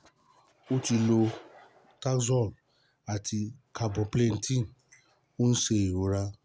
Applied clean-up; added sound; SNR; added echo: none; none; none; none.